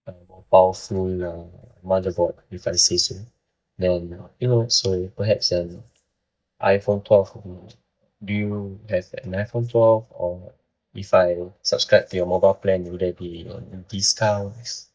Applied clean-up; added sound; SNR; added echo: neural mask model DeepFilterNet 3.